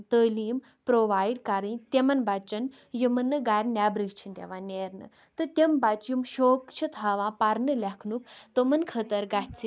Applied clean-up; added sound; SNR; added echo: none; none; none; none.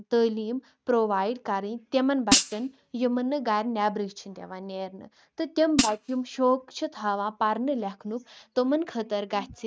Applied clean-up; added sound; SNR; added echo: neural mask model RNNoise.